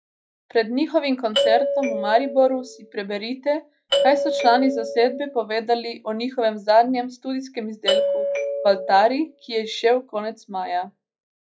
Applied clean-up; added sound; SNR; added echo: classical method log-MMSE.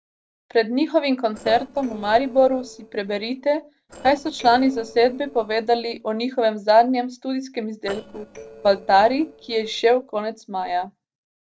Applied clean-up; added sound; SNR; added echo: neural separator model SepFormer DNS4.